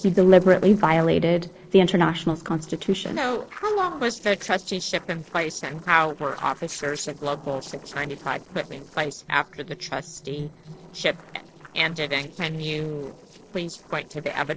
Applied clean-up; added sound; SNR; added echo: neural separator model SepFormer DNS4.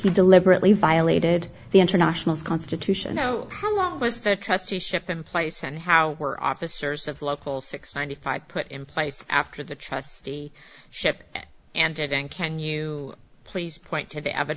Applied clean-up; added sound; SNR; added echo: none; none; none; none.